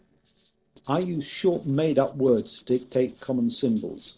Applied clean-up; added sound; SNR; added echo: neural separator model SepFormer DNS4.